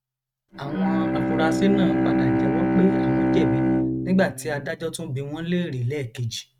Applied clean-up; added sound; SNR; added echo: neural mask model RNNoise.